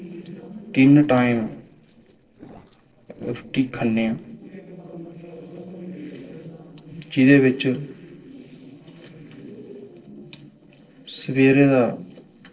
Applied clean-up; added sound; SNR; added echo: neural separator model SepFormer DNS4.